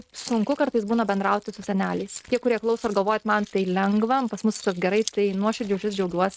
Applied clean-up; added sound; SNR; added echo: neural mask model RNNoise.